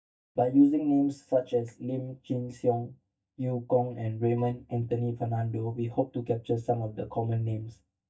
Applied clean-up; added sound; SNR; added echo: neural mask model DeepFilterNet 3.